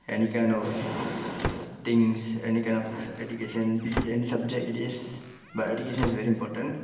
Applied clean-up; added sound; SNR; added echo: none; Squeak / Slam / Wood; 9 dB; reverberation time 1.3 s.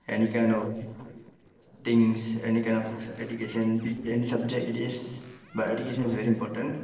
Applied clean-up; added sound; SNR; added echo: neural separator model SepFormer DNS4.